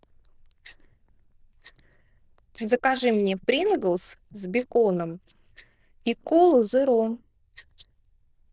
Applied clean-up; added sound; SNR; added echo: neural diffusion model UNIVERSE++.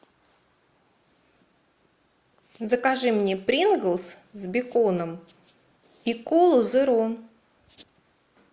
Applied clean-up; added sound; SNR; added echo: none; none; none; none.